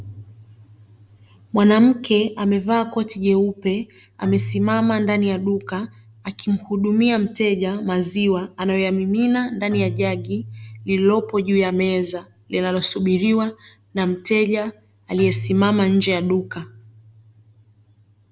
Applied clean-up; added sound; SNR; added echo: none; Keyboard (musical); 16 dB; none.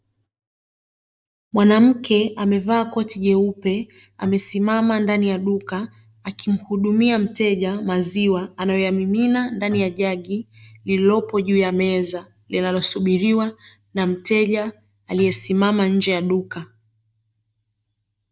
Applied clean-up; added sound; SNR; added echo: neural mask model DeepFilterNet 3.